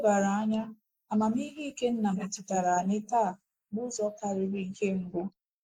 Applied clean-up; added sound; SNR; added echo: neural mask model Resemble Enhance denoiser.